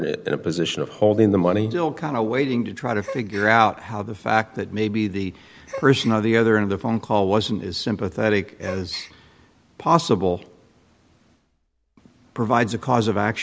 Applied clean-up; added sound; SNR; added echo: none; Gasp; 20 dB; none.